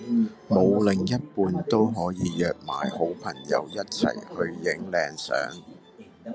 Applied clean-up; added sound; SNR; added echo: none; none; none; none.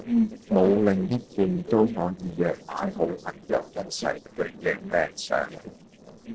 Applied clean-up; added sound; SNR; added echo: neural separator model SepFormer DNS4.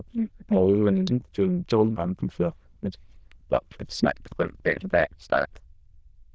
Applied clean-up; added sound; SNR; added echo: neural diffusion model UNIVERSE++.